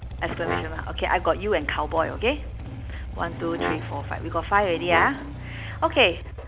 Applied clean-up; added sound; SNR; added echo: none; Engine starting / Motorcycle + Brass instrument; 6 dB; none.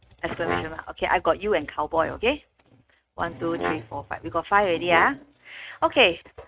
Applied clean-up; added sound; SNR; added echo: neural mask model RNNoise.